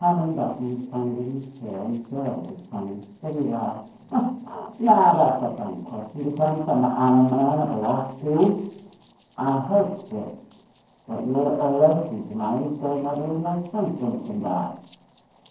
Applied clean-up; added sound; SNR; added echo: neural separator model SepFormer DNS4.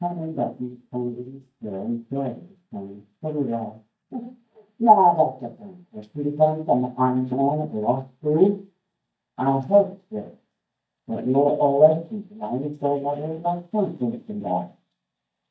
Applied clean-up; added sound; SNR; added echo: neural mask model DeepFilterNet 3.